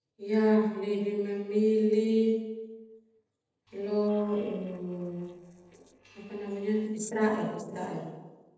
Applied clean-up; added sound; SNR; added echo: neural separator model SepFormer DNS4.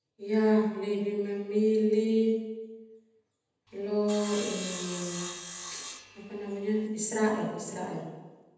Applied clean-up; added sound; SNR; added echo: none; Sawing; 11 dB; reverberation time 1.1 s.